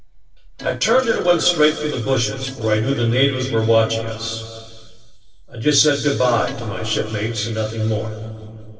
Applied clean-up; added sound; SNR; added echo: neural separator model SepFormer DNS4.